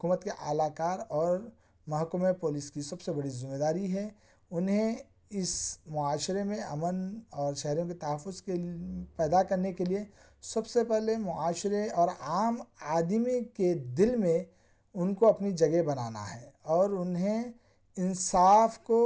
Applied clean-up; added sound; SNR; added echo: none; none; none; none.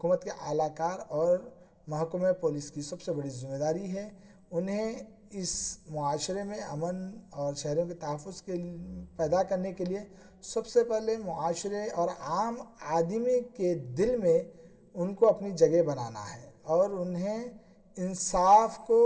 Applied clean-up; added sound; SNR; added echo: none; none; none; reverberation time 0.8 s.